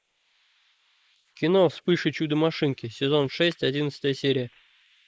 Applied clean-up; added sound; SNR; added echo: neural mask model Resemble Enhance denoiser.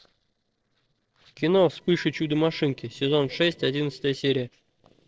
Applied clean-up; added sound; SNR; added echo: neural separator model SepFormer DNS4.